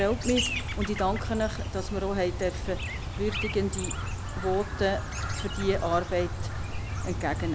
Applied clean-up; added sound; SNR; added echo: none; Chirp, tweet; 2 dB; none.